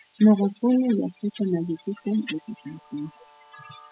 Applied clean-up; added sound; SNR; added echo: classical method spectral subtraction.